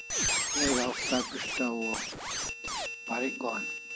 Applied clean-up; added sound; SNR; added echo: none; Squeak; -2 dB; none.